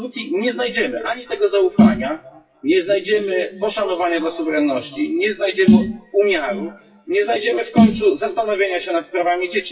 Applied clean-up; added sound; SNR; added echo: classical method WPE with log-MMSE.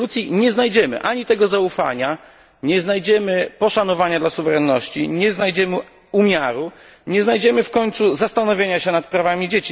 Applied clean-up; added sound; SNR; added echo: none; none; none; none.